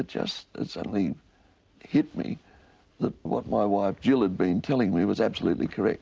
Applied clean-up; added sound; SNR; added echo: none; none; none; none.